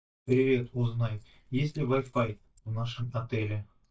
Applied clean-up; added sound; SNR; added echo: neural mask model DeepFilterNet 3.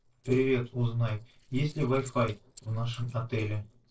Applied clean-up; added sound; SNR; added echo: neural separator model SepFormer DNS4.